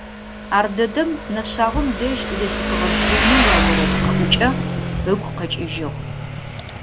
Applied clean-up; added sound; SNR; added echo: none; Motorcycle; -2 dB; none.